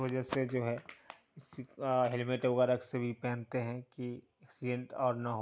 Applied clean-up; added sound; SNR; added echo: none; none; none; none.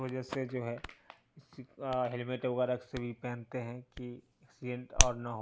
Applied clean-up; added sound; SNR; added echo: none; Hands; 1 dB; none.